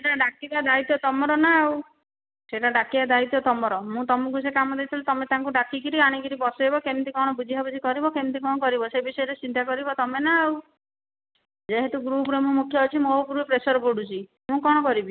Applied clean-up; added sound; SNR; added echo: none; none; none; none.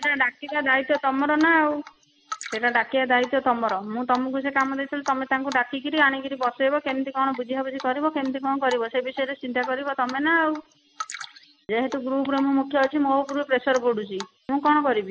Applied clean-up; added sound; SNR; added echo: none; Drip; 19 dB; none.